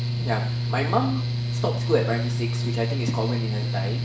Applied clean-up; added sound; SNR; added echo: none; Mechanical fan; -3 dB; reverberation time 0.7 s.